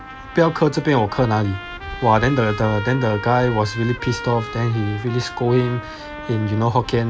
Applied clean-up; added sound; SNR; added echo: none; Trumpet; 13 dB; none.